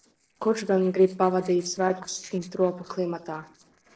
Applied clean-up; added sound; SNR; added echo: neural separator model SepFormer DNS4.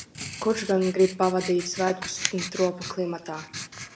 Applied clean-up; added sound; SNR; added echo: none; Writing; 11 dB; reverberation time 0.6 s.